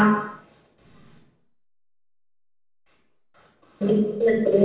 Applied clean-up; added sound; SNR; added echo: none; none; none; reverberation time 0.7 s.